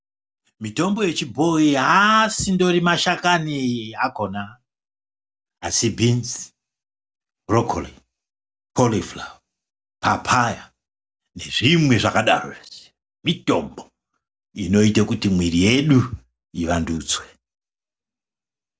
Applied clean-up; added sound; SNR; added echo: none; none; none; none.